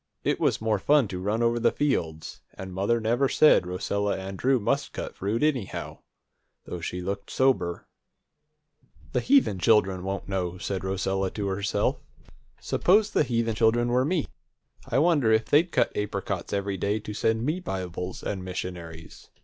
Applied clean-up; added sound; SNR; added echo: none; none; none; none.